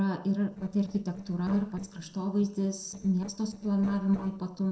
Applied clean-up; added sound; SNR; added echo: neural separator model SepFormer DNS4.